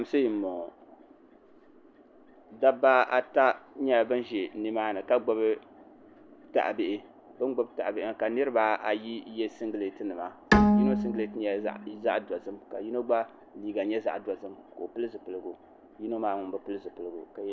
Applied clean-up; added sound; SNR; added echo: none; Bowed string instrument; -2 dB; none.